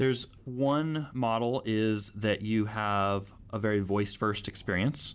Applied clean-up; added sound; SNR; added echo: none; none; none; none.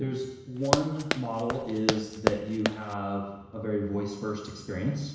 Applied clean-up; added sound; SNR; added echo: none; Run; 0 dB; reverberation time 1.0 s.